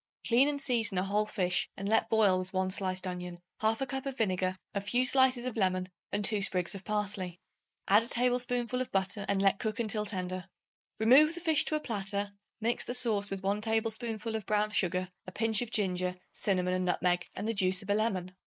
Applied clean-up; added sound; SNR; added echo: neural mask model Resemble Enhance denoiser.